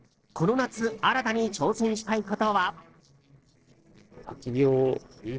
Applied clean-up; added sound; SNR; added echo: neural separator model SepFormer DNS4.